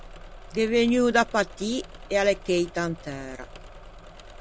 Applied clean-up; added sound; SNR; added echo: none; Engine / Mechanisms; 16 dB; none.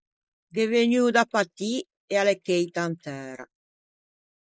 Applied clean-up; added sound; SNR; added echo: neural mask model Resemble Enhance denoiser.